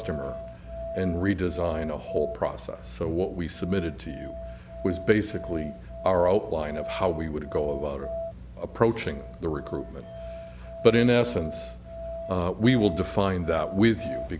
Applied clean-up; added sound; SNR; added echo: none; Musical instrument; 12 dB; none.